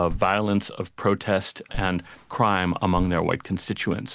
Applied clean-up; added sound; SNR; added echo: none; Bass drum; 13 dB; none.